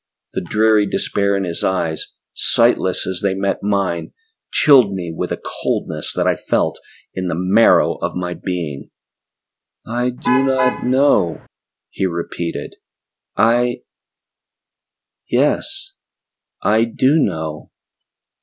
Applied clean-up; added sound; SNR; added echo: none; Alarm / Truck; 6 dB; none.